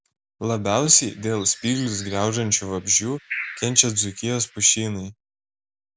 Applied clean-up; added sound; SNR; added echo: none; Bird; 16 dB; none.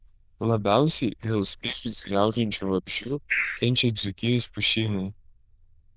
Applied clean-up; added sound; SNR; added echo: neural diffusion model UNIVERSE++.